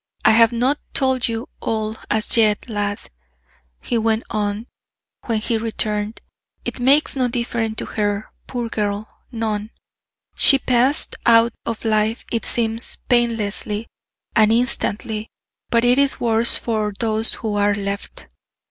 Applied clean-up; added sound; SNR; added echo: none; none; none; none.